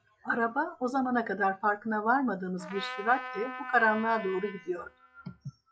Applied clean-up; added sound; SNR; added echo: classical method log-MMSE.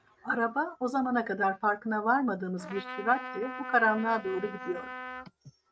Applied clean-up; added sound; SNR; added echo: neural mask model RNNoise.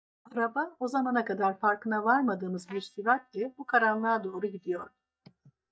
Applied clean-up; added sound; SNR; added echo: neural mask model DeepFilterNet 3.